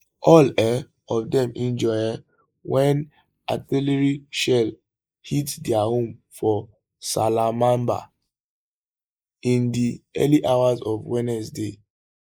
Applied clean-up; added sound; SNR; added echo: neural mask model Resemble Enhance denoiser.